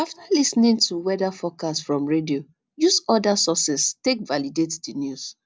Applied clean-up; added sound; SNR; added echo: none; none; none; none.